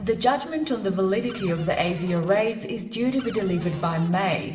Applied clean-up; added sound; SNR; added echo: none; Cupboard open or close; 18 dB; reverberation time 1.0 s.